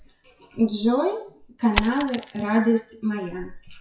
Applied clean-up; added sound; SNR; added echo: classical method WPE with log-MMSE.